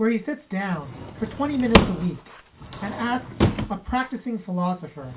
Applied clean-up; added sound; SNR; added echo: none; Drawer open or close / Wood; 0 dB; reverberation time 0.2 s.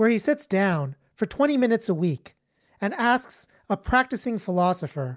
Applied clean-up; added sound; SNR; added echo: none; none; none; none.